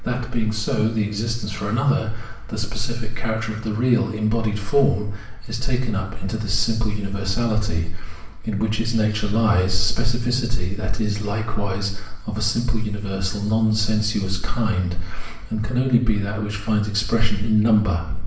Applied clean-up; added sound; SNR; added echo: none; none; none; reverberation time 0.8 s.